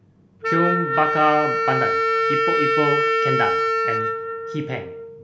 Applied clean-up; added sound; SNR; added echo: none; Wind instrument, woodwind instrument; -4 dB; reverberation time 0.4 s.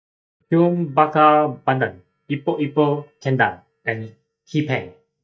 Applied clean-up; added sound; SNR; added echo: neural mask model DeepFilterNet 3.